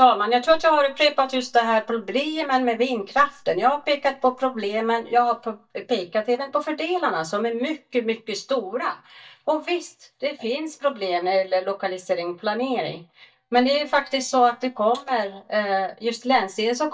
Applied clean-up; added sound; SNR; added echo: neural mask model DeepFilterNet 3.